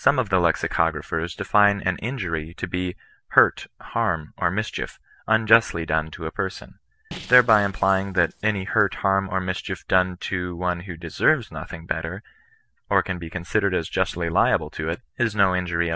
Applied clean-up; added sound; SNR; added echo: neural separator model SepFormer DNS4.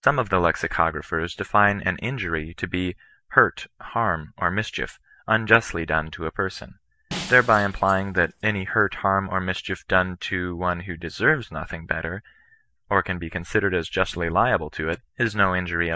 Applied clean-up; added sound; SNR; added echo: neural mask model DeepFilterNet 3.